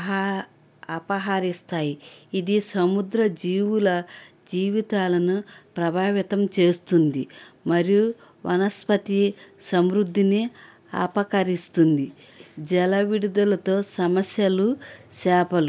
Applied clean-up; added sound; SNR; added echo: none; none; none; none.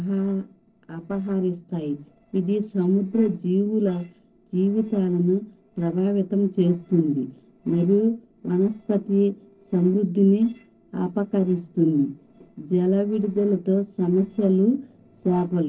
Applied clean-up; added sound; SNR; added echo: neural separator model SepFormer DNS4.